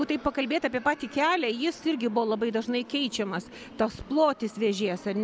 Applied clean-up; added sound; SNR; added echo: none; none; none; none.